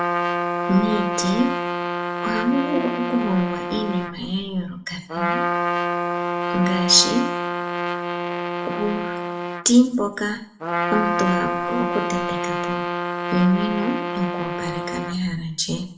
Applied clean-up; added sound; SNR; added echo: none; Trumpet; 1 dB; reverberation time 0.4 s.